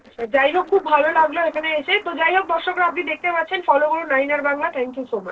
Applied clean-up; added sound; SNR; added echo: neural separator model SepFormer DNS4.